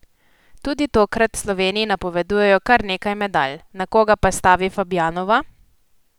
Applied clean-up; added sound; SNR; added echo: none; none; none; none.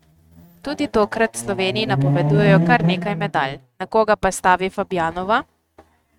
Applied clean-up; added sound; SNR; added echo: neural mask model RNNoise.